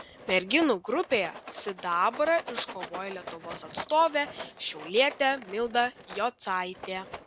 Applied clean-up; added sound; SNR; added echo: none; Rattle; 15 dB; none.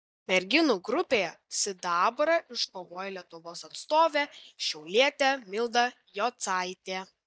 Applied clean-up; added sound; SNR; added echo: neural mask model DeepFilterNet 3.